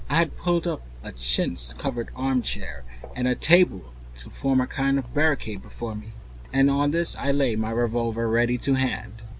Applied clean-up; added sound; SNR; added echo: none; none; none; none.